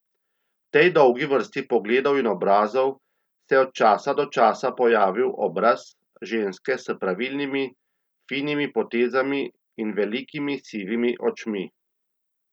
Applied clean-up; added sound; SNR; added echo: none; none; none; none.